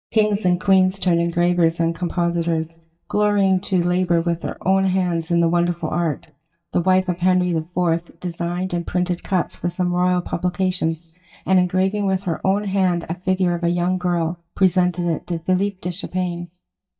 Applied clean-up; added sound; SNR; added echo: neural mask model DeepFilterNet 3.